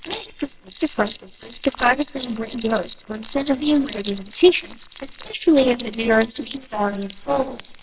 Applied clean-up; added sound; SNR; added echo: neural separator model SepFormer WHAMR!.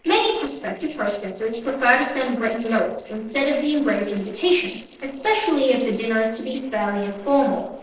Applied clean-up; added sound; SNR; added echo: neural separator model SepFormer DNS4.